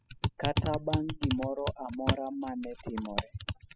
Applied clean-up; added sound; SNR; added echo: classical method spectral subtraction.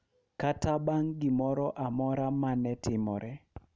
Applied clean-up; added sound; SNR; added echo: none; none; none; none.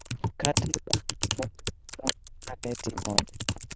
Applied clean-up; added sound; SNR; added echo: neural diffusion model UNIVERSE++.